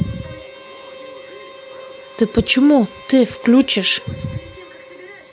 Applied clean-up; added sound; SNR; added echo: none; Harmonica; 19 dB; none.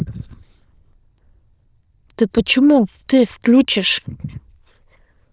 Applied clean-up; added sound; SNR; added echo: neural diffusion model UNIVERSE++.